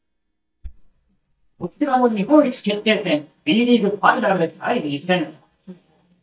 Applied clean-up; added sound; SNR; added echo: neural mask model DeepFilterNet 3.